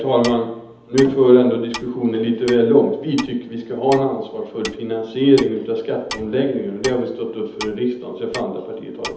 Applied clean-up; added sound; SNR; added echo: none; Clock; 17 dB; reverberation time 0.8 s.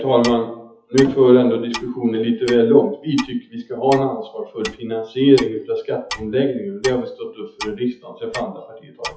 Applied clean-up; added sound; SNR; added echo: classical method WPE with log-MMSE.